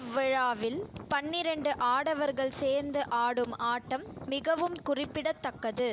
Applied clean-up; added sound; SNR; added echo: none; none; none; none.